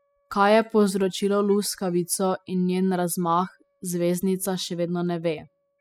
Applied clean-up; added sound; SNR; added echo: classical method spectral subtraction.